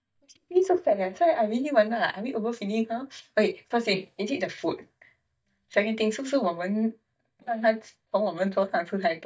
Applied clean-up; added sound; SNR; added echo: neural mask model DeepFilterNet 3.